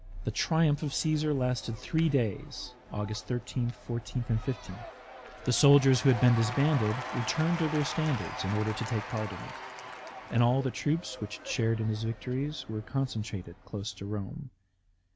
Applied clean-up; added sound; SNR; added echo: none; Applause / Crowd / Cheering; 13 dB; none.